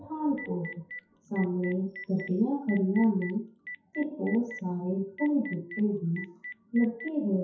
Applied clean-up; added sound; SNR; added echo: classical method WPE with log-MMSE.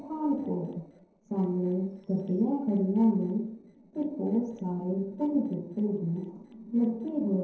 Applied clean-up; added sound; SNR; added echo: neural separator model SepFormer DNS4.